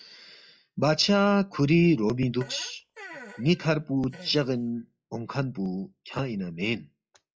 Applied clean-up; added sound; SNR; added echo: classical method log-MMSE.